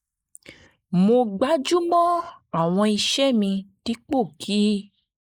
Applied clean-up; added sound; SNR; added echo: neural mask model Resemble Enhance denoiser.